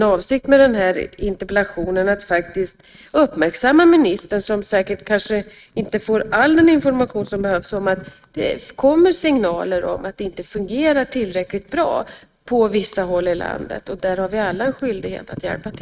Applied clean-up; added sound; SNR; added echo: neural mask model RNNoise.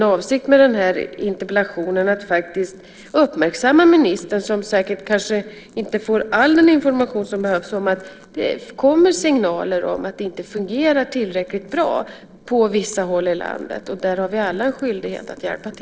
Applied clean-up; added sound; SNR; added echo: neural separator model SepFormer DNS4.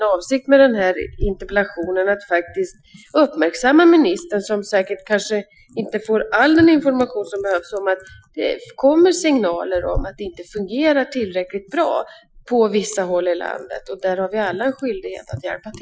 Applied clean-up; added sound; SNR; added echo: classical method Wiener filter.